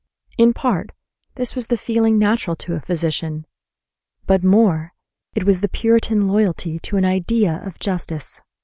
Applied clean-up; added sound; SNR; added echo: none; none; none; none.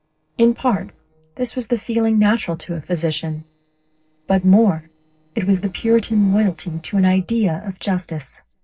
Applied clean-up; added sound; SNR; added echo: neural separator model SepFormer DNS4.